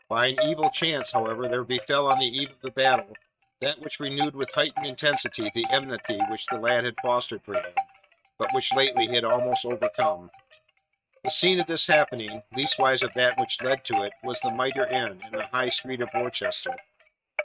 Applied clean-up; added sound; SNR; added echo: neural mask model RNNoise.